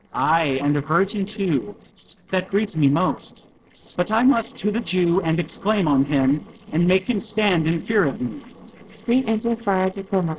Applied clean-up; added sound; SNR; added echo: neural separator model SepFormer DNS4.